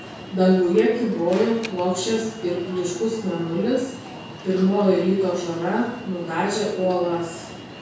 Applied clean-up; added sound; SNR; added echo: none; Alarm; 14 dB; reverberation time 0.6 s.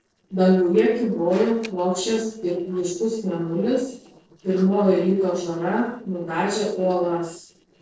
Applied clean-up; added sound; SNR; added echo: neural separator model SepFormer DNS4.